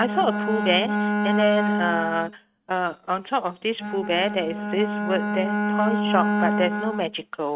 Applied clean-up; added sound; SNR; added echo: neural mask model RNNoise.